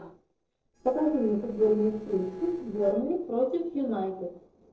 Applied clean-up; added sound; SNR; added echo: neural separator model SepFormer DNS4.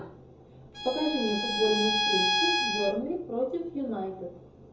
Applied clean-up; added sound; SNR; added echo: none; Bowed string instrument; -2 dB; reverberation time 0.6 s.